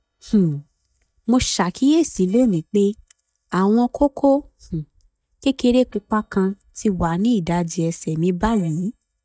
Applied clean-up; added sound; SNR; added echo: neural mask model DeepFilterNet 3.